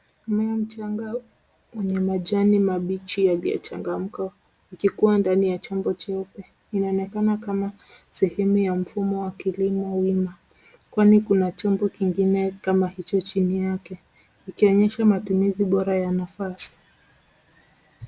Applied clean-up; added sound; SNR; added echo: none; none; none; none.